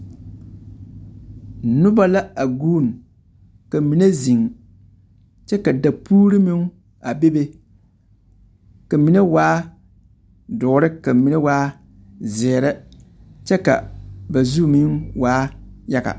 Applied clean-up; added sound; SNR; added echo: none; none; none; none.